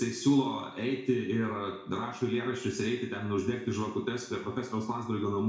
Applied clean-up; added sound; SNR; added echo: none; none; none; reverberation time 0.6 s.